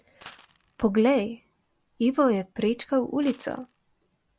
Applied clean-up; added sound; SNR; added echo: none; Coin (dropping); 19 dB; none.